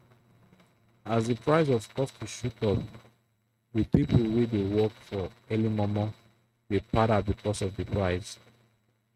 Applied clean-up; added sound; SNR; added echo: neural mask model RNNoise.